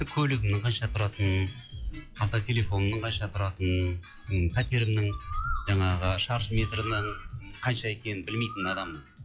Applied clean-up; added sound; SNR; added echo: classical method log-MMSE.